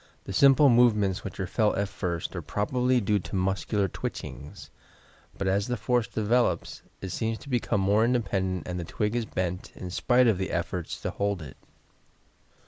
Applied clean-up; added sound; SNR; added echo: none; none; none; none.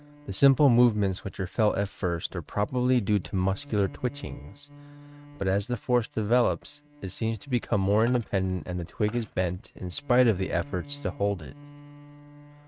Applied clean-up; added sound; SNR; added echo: neural mask model RNNoise.